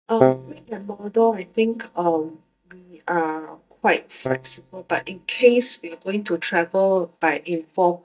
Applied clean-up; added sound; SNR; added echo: neural mask model DeepFilterNet 3.